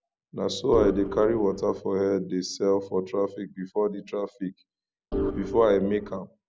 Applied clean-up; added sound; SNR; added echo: none; Organ; 5 dB; none.